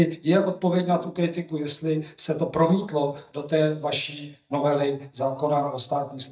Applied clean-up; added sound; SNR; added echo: neural mask model DeepFilterNet 3.